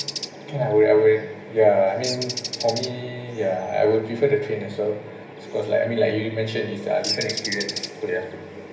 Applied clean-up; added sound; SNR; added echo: none; Bird; 13 dB; reverberation time 0.3 s.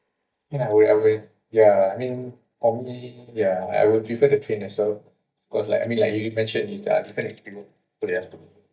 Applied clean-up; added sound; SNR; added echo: neural mask model DeepFilterNet 3.